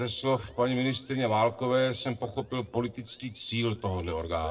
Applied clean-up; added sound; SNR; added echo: neural separator model SepFormer DNS4.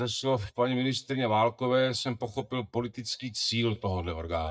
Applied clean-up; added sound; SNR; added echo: neural mask model DeepFilterNet 3.